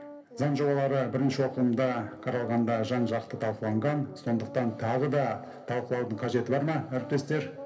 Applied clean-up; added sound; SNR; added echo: none; Brass instrument; 17 dB; reverberation time 0.3 s.